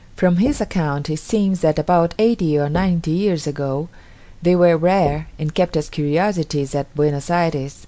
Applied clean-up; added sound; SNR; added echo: none; Knock / Wood; 18 dB; none.